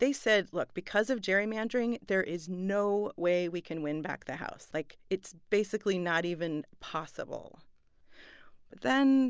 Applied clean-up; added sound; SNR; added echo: none; none; none; none.